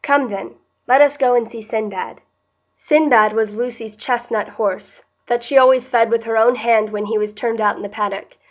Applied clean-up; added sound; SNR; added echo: none; none; none; none.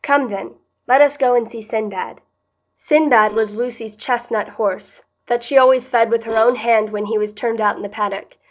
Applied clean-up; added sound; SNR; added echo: neural separator model SepFormer DNS4.